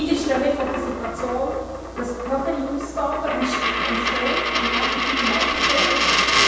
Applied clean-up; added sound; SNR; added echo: none; Coin (dropping); -2 dB; reverberation time 1.1 s.